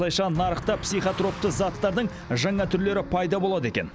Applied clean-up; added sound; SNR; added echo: none; Car passing by; 17 dB; none.